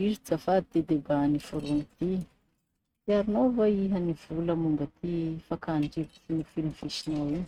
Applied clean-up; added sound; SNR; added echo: neural mask model RNNoise.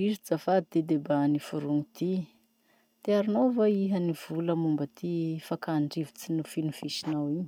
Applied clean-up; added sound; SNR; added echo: none; none; none; none.